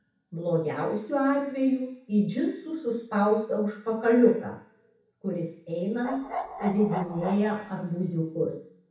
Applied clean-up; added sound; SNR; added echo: none; Bark; 8 dB; reverberation time 0.7 s.